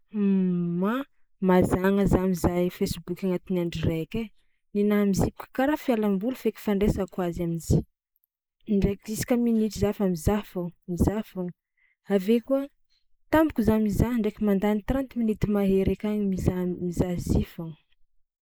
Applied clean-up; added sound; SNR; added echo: neural mask model Resemble Enhance denoiser.